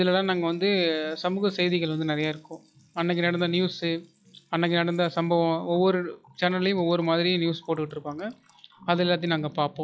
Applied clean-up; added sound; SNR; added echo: classical method log-MMSE.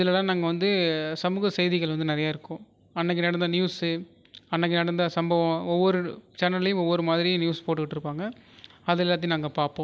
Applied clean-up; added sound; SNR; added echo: none; none; none; none.